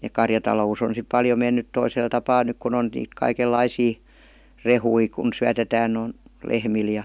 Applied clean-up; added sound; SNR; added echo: none; none; none; none.